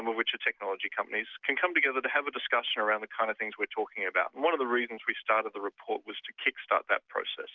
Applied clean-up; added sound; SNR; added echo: none; none; none; none.